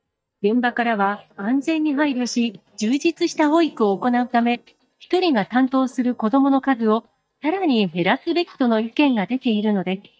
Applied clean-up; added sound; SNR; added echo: neural mask model DeepFilterNet 3.